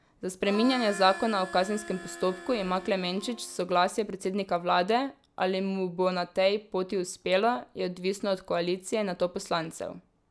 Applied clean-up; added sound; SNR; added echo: none; Harmonica; 13 dB; none.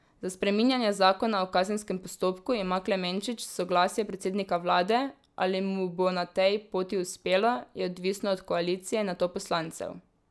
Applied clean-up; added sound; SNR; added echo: none; none; none; none.